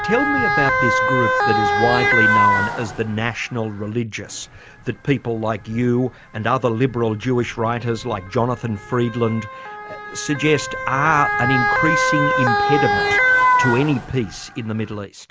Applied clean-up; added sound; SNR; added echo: none; Motor vehicle (road) / Siren; -1 dB; none.